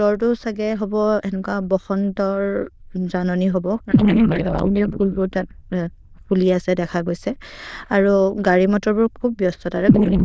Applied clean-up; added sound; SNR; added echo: neural diffusion model UNIVERSE++.